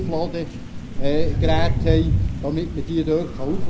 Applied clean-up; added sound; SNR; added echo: none; Crow; -3 dB; reverberation time 0.4 s.